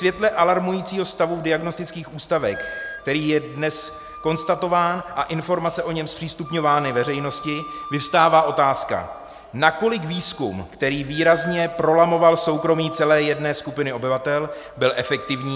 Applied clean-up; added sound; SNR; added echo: none; Wind instrument, woodwind instrument; 18 dB; none.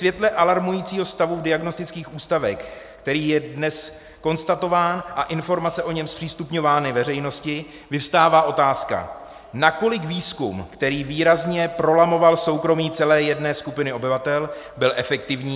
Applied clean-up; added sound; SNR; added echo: none; none; none; none.